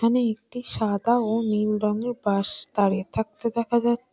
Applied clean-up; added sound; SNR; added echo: none; none; none; none.